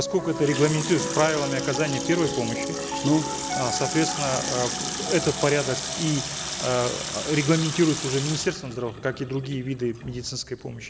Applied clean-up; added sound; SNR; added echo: none; Sink (filling or washing) / Water tap, faucet + Piano; 5 dB; none.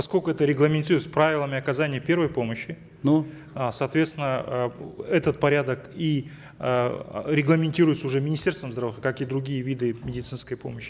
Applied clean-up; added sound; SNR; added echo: none; none; none; none.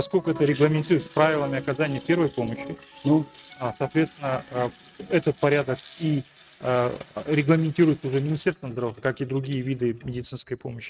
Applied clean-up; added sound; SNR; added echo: neural mask model RNNoise.